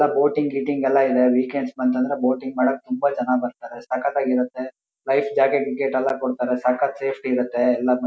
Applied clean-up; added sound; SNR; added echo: none; none; none; none.